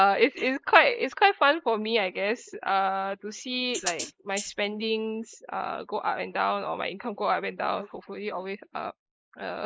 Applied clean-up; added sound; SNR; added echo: neural mask model Resemble Enhance denoiser.